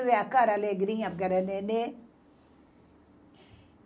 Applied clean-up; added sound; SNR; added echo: none; none; none; none.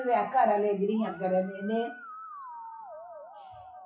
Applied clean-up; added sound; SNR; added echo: classical method WPE with log-MMSE.